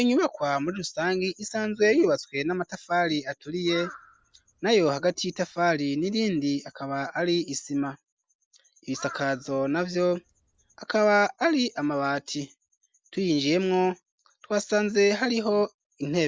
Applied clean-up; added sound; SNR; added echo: none; Crow; 20 dB; none.